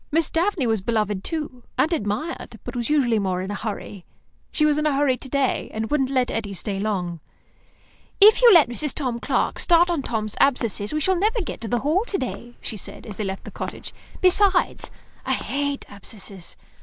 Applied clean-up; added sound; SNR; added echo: none; Walk, footsteps; 9 dB; none.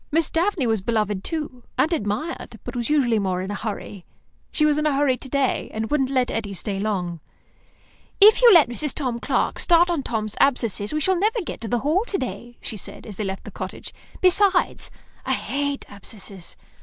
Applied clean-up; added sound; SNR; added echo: none; none; none; none.